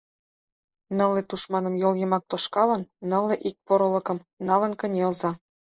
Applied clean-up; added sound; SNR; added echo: neural mask model Resemble Enhance denoiser.